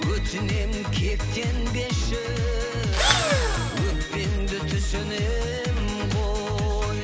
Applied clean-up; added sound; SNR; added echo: none; Engine / Drill; 1 dB; none.